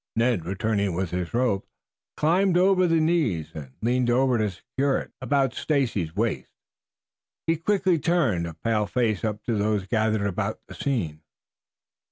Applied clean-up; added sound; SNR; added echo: none; none; none; none.